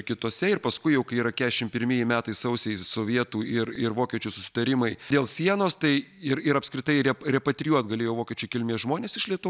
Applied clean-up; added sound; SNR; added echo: none; none; none; none.